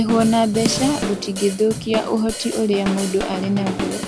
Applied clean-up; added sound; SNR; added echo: none; Drum / Drum kit + Snare drum; 6 dB; none.